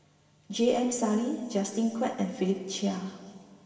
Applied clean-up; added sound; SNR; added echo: none; none; none; reverberation time 1.9 s.